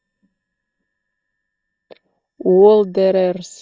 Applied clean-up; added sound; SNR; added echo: neural mask model DeepFilterNet 3.